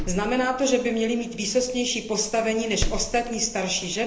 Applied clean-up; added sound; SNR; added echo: none; Door; 9 dB; reverberation time 0.8 s.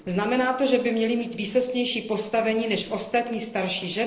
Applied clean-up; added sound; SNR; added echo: neural separator model SepFormer DNS4.